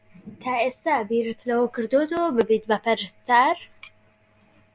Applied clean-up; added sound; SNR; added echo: none; none; none; none.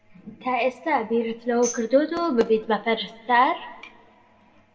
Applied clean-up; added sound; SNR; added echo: none; Tambourine; 15 dB; reverberation time 1.1 s.